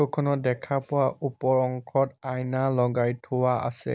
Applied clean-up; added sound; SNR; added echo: none; none; none; none.